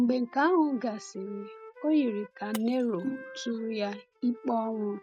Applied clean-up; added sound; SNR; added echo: neural mask model RNNoise.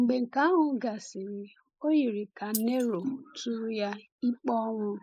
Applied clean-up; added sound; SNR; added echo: neural mask model Resemble Enhance denoiser.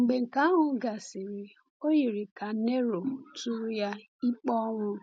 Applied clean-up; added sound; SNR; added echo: none; none; none; none.